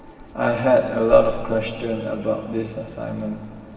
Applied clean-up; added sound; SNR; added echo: none; Hands; 15 dB; reverberation time 2.4 s.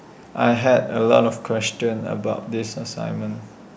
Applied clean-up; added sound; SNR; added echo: none; none; none; none.